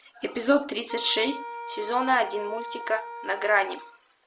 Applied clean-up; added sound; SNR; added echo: none; Wind instrument, woodwind instrument; 11 dB; none.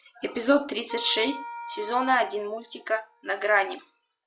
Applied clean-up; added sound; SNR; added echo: classical method log-MMSE.